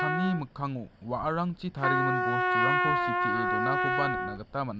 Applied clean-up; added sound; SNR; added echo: none; Trumpet; -4 dB; none.